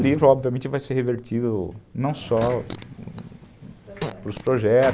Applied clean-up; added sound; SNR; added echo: none; Sliding door + Fart; 14 dB; none.